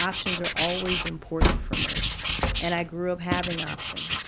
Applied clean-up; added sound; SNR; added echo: none; Slam + Writing; -4 dB; none.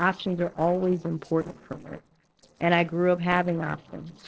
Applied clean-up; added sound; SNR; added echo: neural separator model SepFormer DNS4.